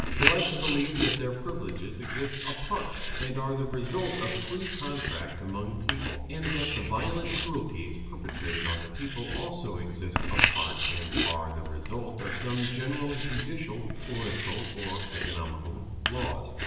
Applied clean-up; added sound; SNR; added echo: none; Writing; -1 dB; reverberation time 1.2 s.